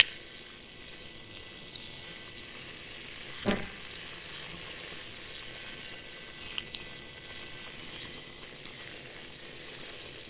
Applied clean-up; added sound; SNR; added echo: neural separator model SepFormer WHAMR!.